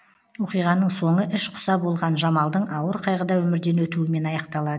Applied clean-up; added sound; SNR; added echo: none; none; none; none.